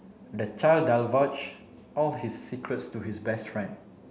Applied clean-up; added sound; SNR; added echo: none; none; none; none.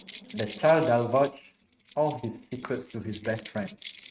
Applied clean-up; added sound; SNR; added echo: neural mask model RNNoise.